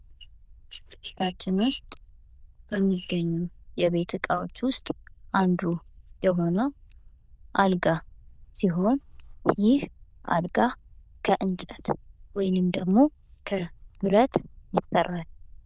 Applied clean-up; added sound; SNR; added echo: neural diffusion model UNIVERSE++.